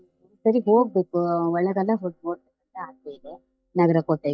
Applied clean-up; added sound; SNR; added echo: neural mask model DeepFilterNet 3.